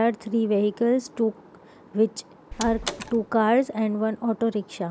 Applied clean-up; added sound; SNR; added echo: none; Door; 11 dB; none.